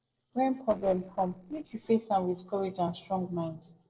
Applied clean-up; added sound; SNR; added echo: neural separator model SepFormer DNS4.